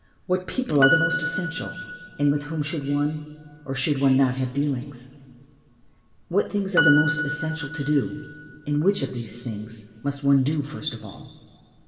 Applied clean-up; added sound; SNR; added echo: none; Piano; 7 dB; reverberation time 2.2 s.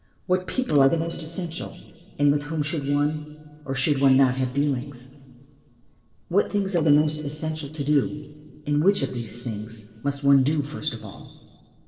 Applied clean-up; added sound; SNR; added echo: neural separator model SepFormer DNS4.